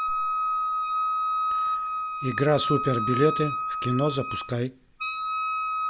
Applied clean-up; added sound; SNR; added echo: none; Wind instrument, woodwind instrument; -1 dB; none.